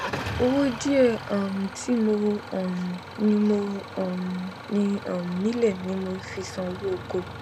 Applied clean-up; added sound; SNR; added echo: none; Idling / Engine starting; 11 dB; none.